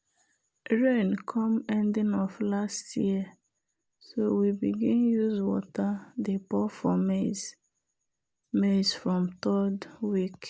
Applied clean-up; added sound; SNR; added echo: none; none; none; none.